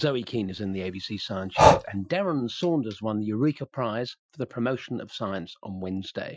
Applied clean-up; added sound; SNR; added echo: classical method Wiener filter.